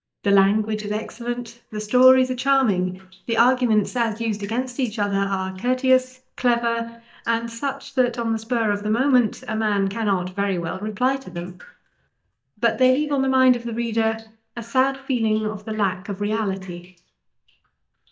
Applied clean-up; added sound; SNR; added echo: neural mask model DeepFilterNet 3.